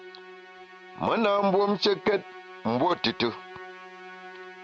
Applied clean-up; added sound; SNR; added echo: none; Musical instrument; 17 dB; none.